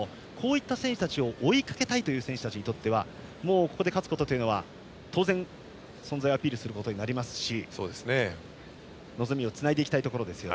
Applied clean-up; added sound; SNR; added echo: none; none; none; none.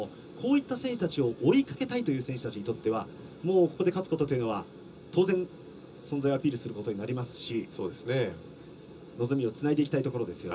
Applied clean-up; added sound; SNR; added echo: none; none; none; reverberation time 0.2 s.